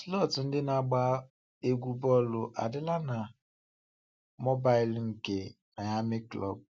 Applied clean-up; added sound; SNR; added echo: none; none; none; none.